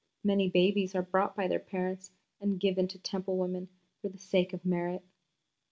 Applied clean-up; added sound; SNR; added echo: none; none; none; none.